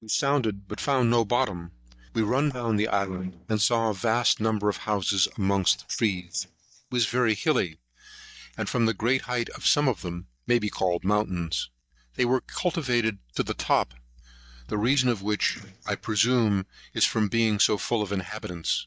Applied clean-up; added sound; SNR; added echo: neural mask model DeepFilterNet 3.